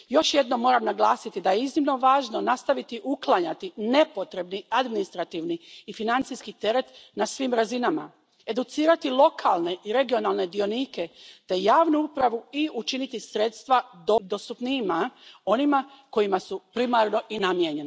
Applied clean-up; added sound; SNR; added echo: none; none; none; none.